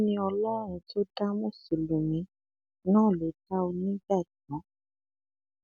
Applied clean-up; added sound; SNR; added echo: none; none; none; none.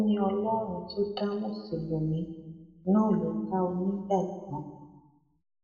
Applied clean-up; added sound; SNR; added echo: none; none; none; reverberation time 1.2 s.